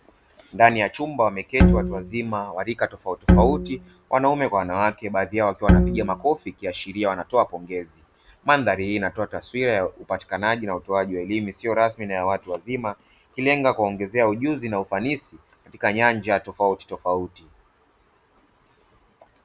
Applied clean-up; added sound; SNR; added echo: none; Bowed string instrument; -4 dB; none.